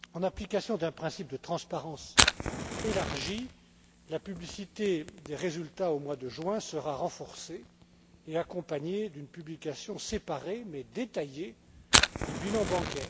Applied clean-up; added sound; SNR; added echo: none; Fire; 0 dB; none.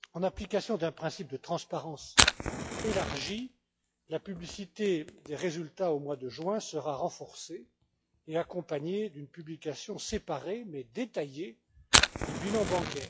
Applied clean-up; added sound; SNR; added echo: classical method log-MMSE.